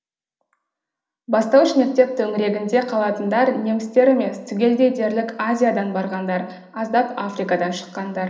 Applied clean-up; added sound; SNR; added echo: none; none; none; reverberation time 0.8 s.